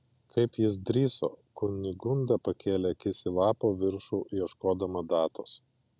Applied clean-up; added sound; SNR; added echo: none; none; none; none.